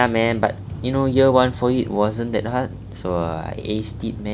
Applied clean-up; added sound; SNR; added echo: none; Vehicle; 13 dB; none.